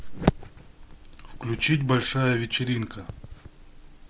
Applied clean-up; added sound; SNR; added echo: none; none; none; none.